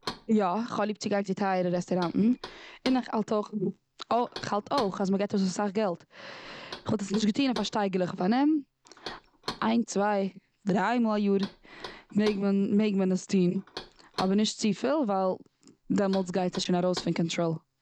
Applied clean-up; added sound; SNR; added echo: none; Knock; 18 dB; none.